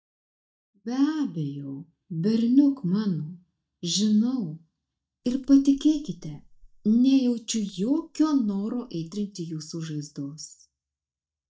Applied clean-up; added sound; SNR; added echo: neural mask model DeepFilterNet 3.